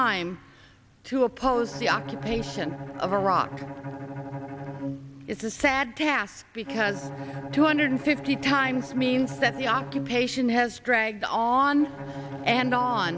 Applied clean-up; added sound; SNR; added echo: none; Bowed string instrument; 11 dB; none.